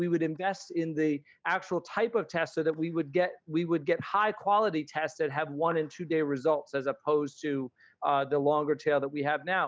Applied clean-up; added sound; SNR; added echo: neural mask model DeepFilterNet 3.